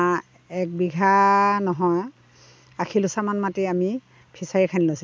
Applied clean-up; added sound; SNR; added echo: none; none; none; none.